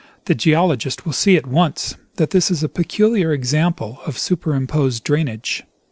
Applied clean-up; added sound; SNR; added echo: none; none; none; none.